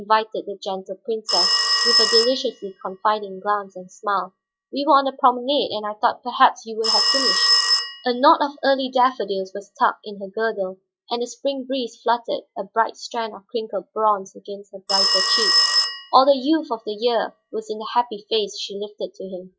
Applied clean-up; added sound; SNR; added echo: classical method log-MMSE.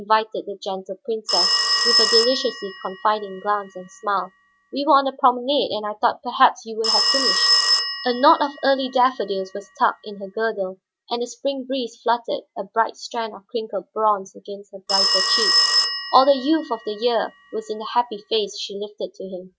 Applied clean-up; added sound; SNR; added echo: none; Telephone; 1 dB; none.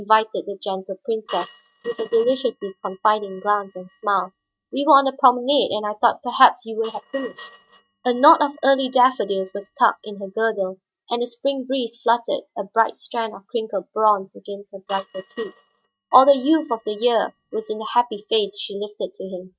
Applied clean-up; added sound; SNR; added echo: neural mask model RNNoise.